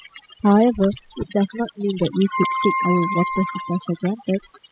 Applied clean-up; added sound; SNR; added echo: classical method spectral subtraction.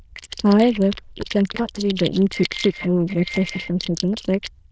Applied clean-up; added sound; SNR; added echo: neural diffusion model UNIVERSE++.